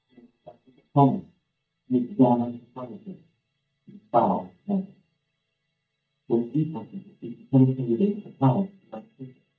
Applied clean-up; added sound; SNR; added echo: neural mask model DeepFilterNet 3.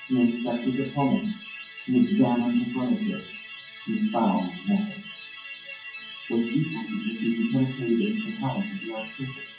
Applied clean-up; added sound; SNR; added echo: classical method WPE with log-MMSE.